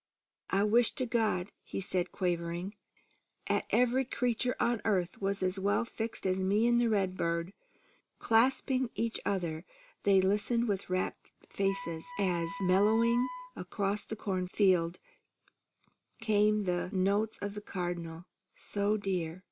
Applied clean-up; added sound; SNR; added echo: none; Wind instrument, woodwind instrument; 14 dB; none.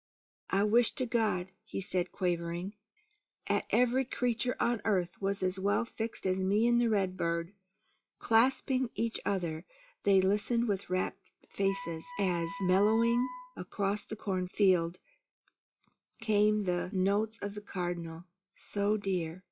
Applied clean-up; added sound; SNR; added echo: classical method log-MMSE.